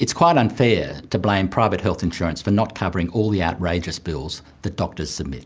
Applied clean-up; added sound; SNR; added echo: none; none; none; none.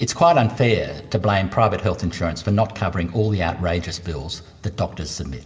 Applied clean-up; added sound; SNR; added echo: none; none; none; reverberation time 1.6 s.